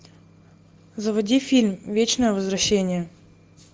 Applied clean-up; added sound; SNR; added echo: none; none; none; none.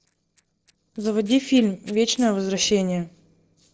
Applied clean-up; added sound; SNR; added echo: neural separator model SepFormer DNS4.